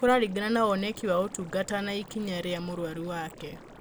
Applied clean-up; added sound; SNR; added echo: none; Liquid; 20 dB; none.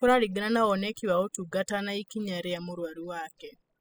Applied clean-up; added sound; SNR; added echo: classical method spectral subtraction.